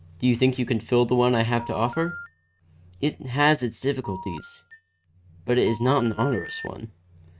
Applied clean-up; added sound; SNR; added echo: neural mask model RNNoise.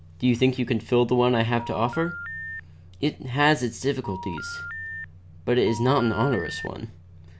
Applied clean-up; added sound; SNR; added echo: none; Telephone; 11 dB; none.